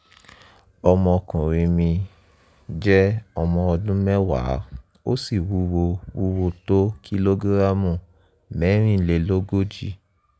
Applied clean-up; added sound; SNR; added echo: none; none; none; none.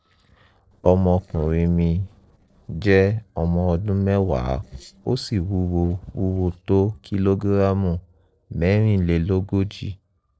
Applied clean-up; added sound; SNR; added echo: neural separator model SepFormer DNS4.